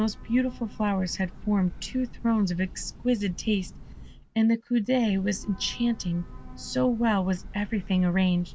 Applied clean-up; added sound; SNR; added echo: none; Train / Breathing; 14 dB; none.